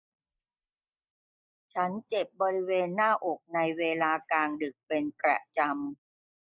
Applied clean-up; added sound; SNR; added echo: neural mask model Resemble Enhance denoiser.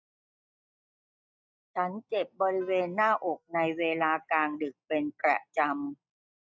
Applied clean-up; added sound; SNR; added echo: neural mask model DeepFilterNet 3.